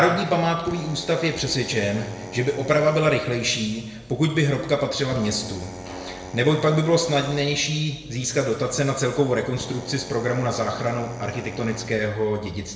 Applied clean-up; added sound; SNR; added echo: none; Drill; 17 dB; reverberation time 1.0 s.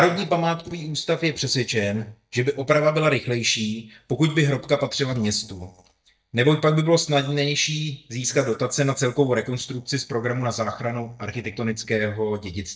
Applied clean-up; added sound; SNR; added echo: neural mask model DeepFilterNet 3.